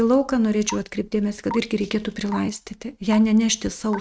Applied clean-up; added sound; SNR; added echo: neural mask model RNNoise.